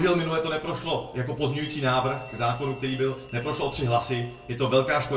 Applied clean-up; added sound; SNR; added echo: none; Bell; 18 dB; reverberation time 0.3 s.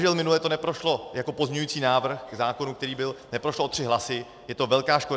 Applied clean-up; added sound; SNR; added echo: none; none; none; none.